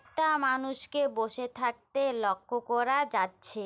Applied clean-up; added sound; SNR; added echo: none; none; none; none.